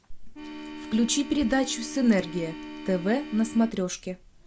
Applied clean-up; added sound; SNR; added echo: none; Organ; 12 dB; none.